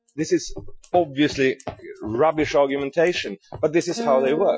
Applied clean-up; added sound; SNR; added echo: classical method Wiener filter.